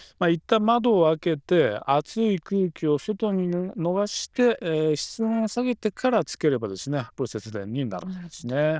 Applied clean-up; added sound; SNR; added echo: neural diffusion model UNIVERSE++.